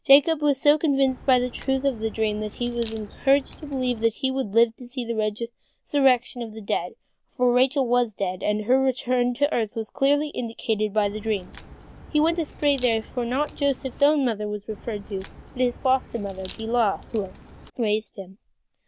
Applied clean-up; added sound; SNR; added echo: none; Crack; 16 dB; none.